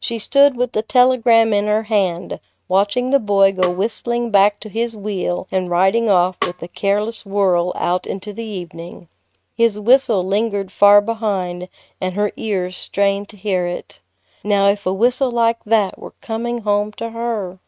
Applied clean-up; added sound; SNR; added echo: neural mask model RNNoise.